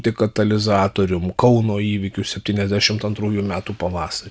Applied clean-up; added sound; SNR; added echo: none; none; none; none.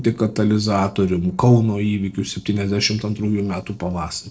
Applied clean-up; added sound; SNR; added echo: neural separator model SepFormer DNS4.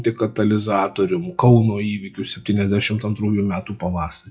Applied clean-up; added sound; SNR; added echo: classical method WPE with log-MMSE.